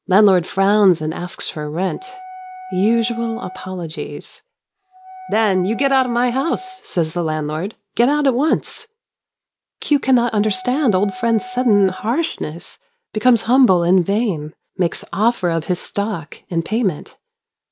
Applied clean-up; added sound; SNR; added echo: none; Wind instrument, woodwind instrument; 16 dB; none.